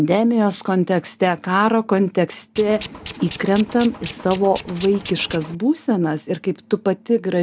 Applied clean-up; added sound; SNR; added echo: none; Tools; 11 dB; none.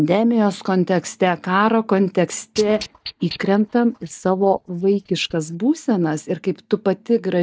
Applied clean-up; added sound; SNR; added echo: neural mask model DeepFilterNet 3.